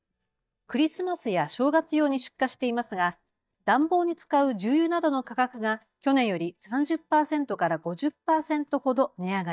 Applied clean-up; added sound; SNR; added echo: neural mask model DeepFilterNet 3.